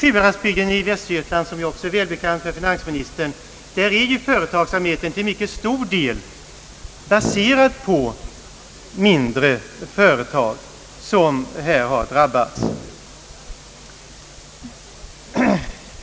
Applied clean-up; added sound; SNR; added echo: none; Brass instrument; 7 dB; none.